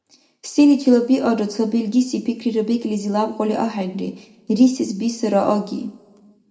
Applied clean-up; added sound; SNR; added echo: none; none; none; reverberation time 0.8 s.